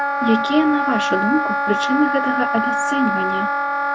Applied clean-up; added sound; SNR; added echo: none; Wind instrument, woodwind instrument; -1 dB; none.